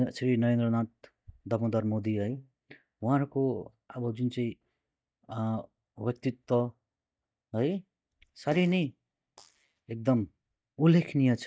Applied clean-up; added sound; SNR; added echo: neural mask model DeepFilterNet 3.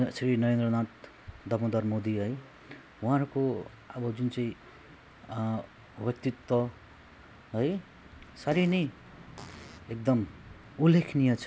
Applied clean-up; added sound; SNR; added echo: none; Fart; 19 dB; none.